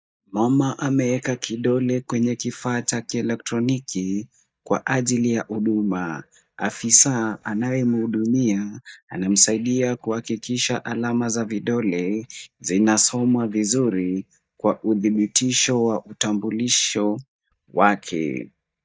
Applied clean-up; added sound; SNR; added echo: neural mask model DeepFilterNet 3.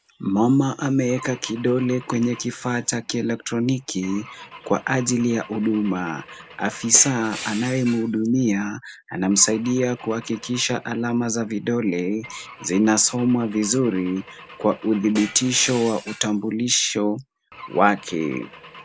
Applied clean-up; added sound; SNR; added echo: none; Glass / Engine / Car; 19 dB; none.